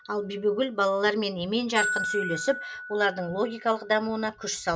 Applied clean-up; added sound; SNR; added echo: none; Glockenspiel; 9 dB; none.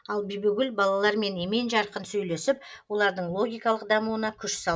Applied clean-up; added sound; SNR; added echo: none; none; none; none.